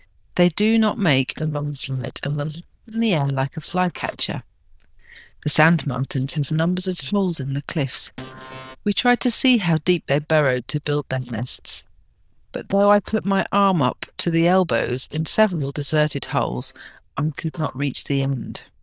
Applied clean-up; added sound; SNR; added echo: neural diffusion model UNIVERSE++.